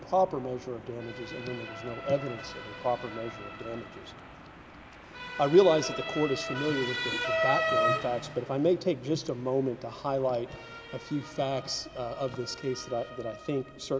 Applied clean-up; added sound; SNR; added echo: none; Motor vehicle (road) / Siren; 6 dB; none.